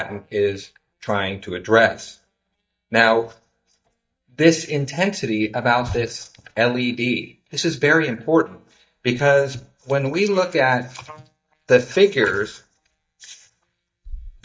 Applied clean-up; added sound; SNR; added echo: neural mask model DeepFilterNet 3.